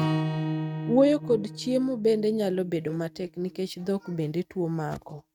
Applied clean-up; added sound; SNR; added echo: neural mask model RNNoise.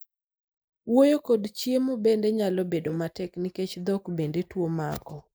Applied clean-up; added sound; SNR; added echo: neural mask model Resemble Enhance denoiser.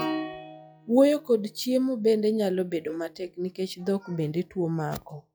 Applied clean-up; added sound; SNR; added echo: classical method log-MMSE.